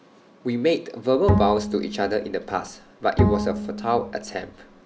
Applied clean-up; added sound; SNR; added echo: none; Bowed string instrument; 1 dB; none.